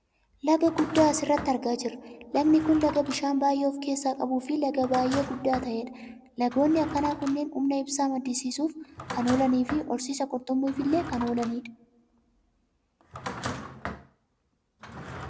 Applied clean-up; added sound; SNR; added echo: none; Drawer open or close; 13 dB; none.